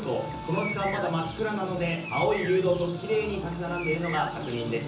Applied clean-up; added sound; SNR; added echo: none; Bird; 12 dB; reverberation time 0.7 s.